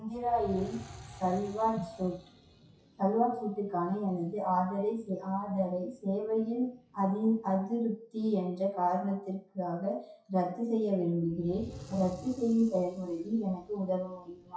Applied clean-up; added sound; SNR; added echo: classical method WPE with log-MMSE.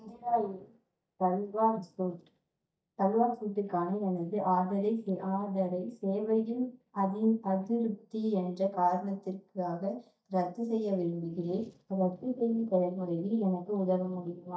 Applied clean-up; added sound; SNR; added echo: neural mask model DeepFilterNet 3.